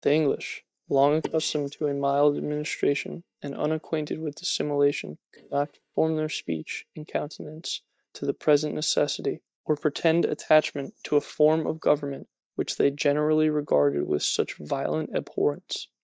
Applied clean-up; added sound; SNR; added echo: neural mask model DeepFilterNet 3.